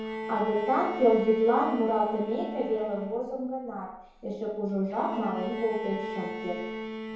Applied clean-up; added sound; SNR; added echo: none; Bowed string instrument; 9 dB; reverberation time 0.9 s.